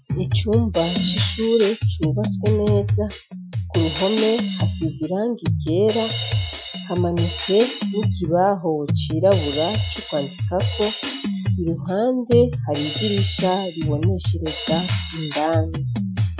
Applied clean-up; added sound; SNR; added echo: classical method Wiener filter.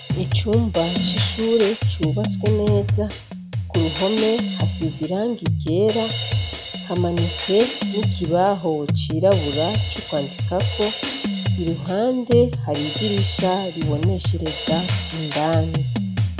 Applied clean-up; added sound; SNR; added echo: none; Drum kit; 1 dB; none.